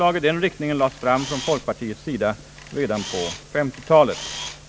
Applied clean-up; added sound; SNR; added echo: none; Camera; 12 dB; none.